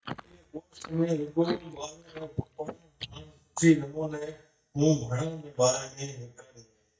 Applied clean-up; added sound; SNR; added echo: neural mask model DeepFilterNet 3.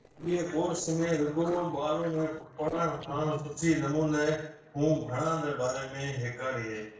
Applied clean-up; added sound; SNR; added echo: neural separator model SepFormer DNS4.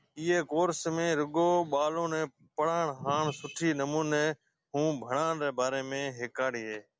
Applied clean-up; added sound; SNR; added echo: none; none; none; none.